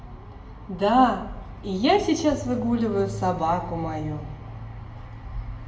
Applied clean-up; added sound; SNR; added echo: none; none; none; reverberation time 0.7 s.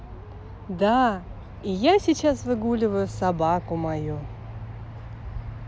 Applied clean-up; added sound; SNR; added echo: none; none; none; none.